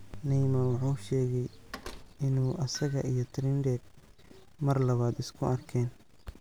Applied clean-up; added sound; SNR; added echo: none; Hammer + Slam; 19 dB; none.